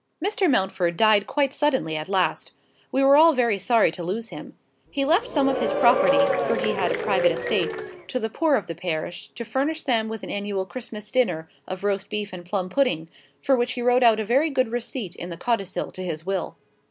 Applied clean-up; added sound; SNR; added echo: none; Applause / Crowd / Cheering; 1 dB; none.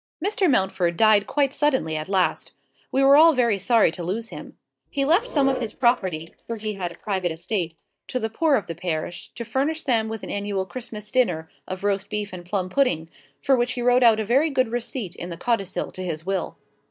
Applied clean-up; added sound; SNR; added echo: neural mask model DeepFilterNet 3.